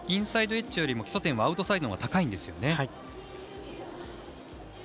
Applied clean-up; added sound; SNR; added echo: none; none; none; none.